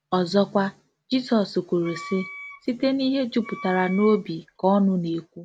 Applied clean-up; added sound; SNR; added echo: none; Wind instrument, woodwind instrument; 17 dB; none.